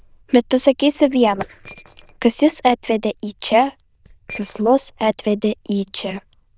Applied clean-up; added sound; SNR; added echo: neural diffusion model UNIVERSE++.